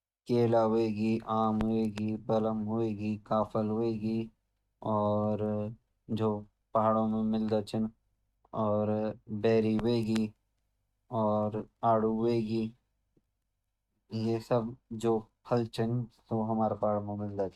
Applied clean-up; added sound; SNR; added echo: neural mask model RNNoise.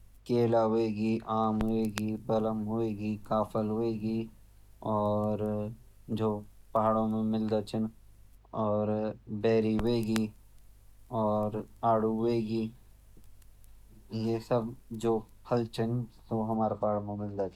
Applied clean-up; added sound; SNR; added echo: none; Crackle; 19 dB; none.